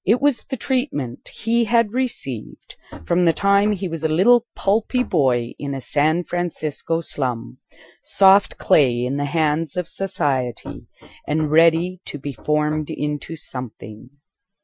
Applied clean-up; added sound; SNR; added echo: classical method Wiener filter.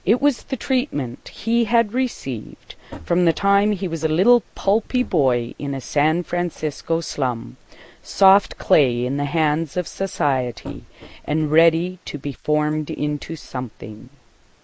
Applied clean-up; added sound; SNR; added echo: neural mask model Resemble Enhance denoiser.